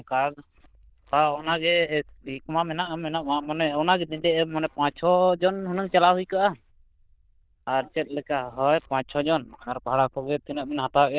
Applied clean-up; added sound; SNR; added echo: neural diffusion model UNIVERSE++.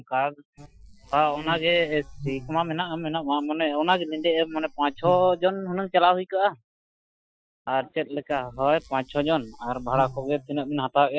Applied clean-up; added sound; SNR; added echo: classical method Wiener filter.